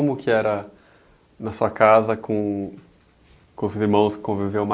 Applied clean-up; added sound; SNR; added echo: none; none; none; none.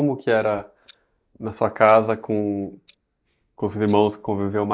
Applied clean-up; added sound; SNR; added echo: neural mask model DeepFilterNet 3.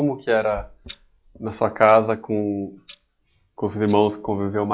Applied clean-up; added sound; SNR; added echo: classical method log-MMSE.